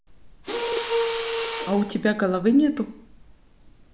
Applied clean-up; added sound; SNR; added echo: none; Mechanisms; 4 dB; none.